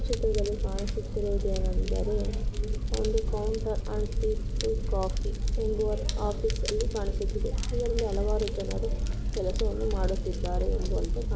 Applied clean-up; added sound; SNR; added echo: none; Fire; -4 dB; none.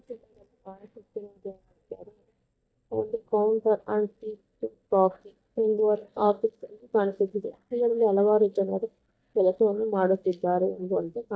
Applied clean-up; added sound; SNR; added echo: neural mask model DeepFilterNet 3.